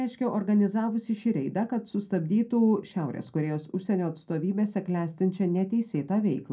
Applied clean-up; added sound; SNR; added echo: none; none; none; reverberation time 0.2 s.